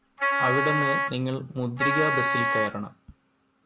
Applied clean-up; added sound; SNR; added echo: none; Wind instrument, woodwind instrument; -4 dB; none.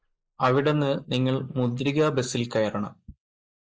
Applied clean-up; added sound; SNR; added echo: neural mask model Resemble Enhance denoiser.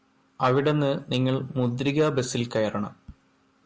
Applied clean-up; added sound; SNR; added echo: none; none; none; none.